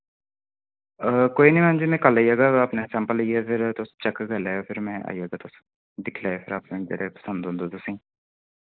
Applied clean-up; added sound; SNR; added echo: neural mask model Resemble Enhance denoiser.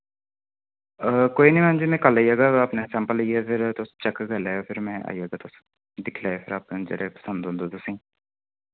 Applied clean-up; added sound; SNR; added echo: none; none; none; none.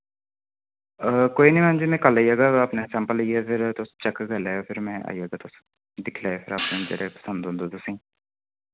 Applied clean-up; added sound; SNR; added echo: none; Hi-hat; 7 dB; none.